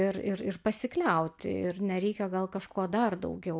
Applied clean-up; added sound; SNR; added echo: none; none; none; none.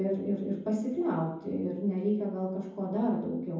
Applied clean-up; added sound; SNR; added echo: none; none; none; reverberation time 0.9 s.